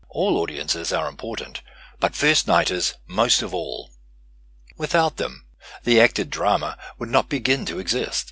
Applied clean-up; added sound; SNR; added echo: none; none; none; none.